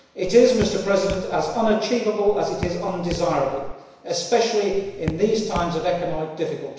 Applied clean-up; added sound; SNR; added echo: none; Raindrop / Drip; 11 dB; reverberation time 1.0 s.